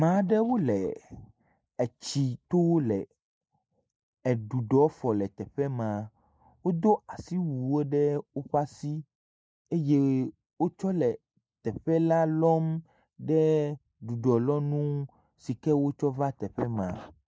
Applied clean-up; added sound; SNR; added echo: neural mask model Resemble Enhance denoiser.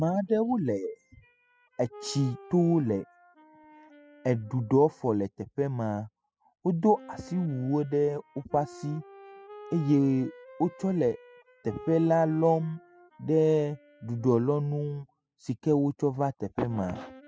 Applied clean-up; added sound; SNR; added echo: classical method spectral subtraction.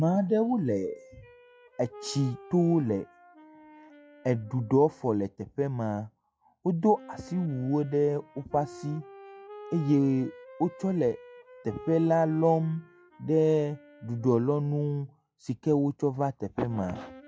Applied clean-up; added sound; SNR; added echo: classical method log-MMSE.